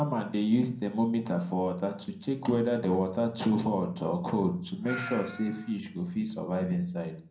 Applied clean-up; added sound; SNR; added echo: none; Meow; 13 dB; reverberation time 0.6 s.